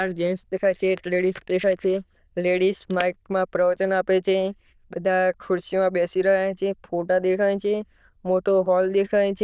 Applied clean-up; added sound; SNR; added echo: neural diffusion model UNIVERSE++.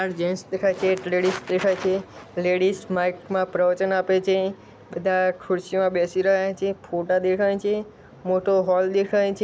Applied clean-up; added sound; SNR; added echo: none; none; none; none.